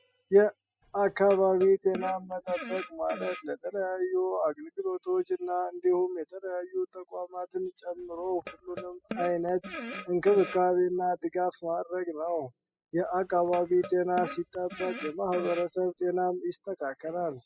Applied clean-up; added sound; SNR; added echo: classical method spectral subtraction.